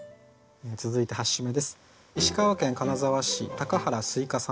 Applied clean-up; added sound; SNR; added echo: none; none; none; none.